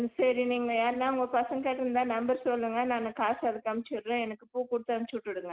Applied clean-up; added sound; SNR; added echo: none; none; none; none.